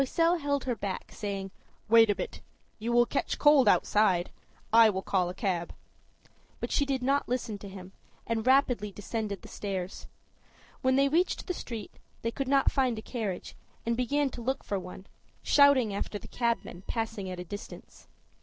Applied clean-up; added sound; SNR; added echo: neural separator model SepFormer DNS4.